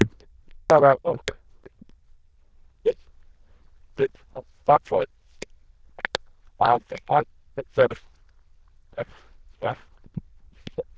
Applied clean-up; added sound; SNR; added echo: neural diffusion model UNIVERSE++.